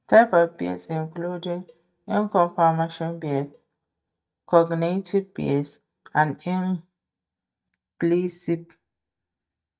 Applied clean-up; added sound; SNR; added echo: neural mask model DeepFilterNet 3.